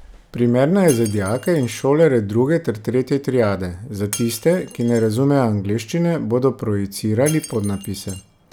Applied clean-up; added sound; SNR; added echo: none; Shatter; 20 dB; none.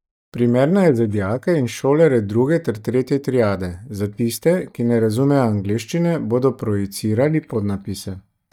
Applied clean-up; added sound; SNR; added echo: neural mask model DeepFilterNet 3.